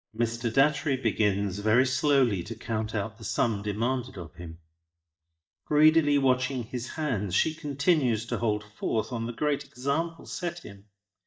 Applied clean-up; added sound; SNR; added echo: neural mask model DeepFilterNet 3.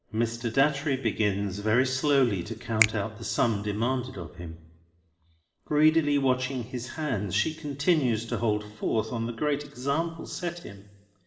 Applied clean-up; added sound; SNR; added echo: none; Finger snapping; 5 dB; reverberation time 1.0 s.